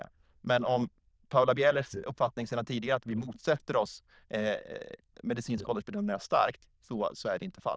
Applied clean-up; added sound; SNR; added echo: neural diffusion model UNIVERSE++.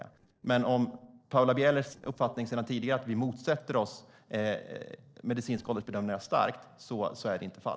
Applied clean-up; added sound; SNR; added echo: neural separator model SepFormer DNS4.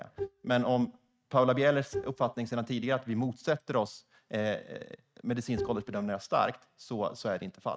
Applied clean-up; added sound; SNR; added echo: neural mask model RNNoise.